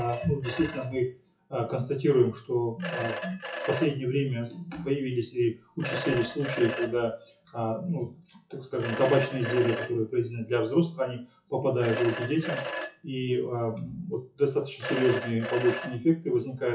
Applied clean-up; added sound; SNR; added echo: classical method WPE with log-MMSE.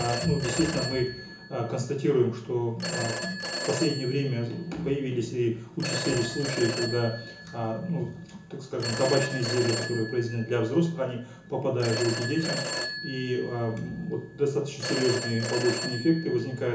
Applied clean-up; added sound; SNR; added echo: none; Telephone; 7 dB; reverberation time 0.7 s.